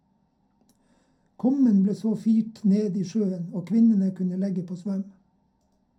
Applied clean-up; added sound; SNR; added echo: none; none; none; reverberation time 0.2 s.